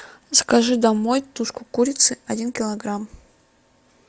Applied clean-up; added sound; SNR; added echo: none; none; none; none.